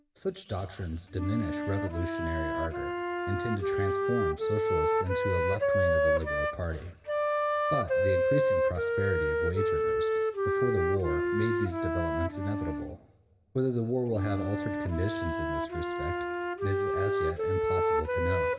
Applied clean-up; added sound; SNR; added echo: none; Wind instrument, woodwind instrument; -4 dB; reverberation time 1.4 s.